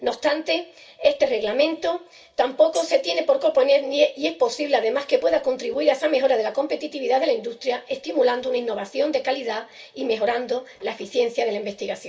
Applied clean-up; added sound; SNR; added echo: none; Hi-hat; 17 dB; reverberation time 0.2 s.